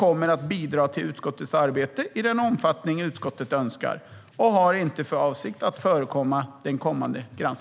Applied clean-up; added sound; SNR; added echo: none; none; none; none.